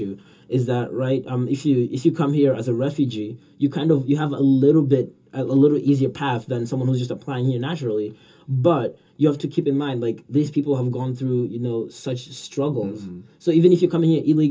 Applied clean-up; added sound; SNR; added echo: none; none; none; reverberation time 0.2 s.